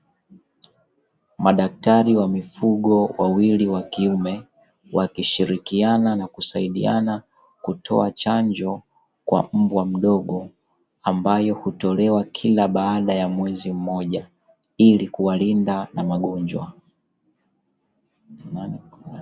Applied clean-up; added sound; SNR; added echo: none; none; none; none.